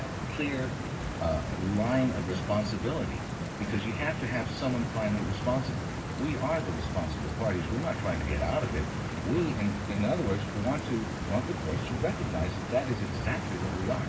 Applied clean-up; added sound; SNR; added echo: none; Stream; 2 dB; reverberation time 0.4 s.